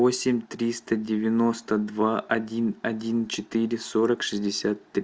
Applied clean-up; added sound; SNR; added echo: none; none; none; none.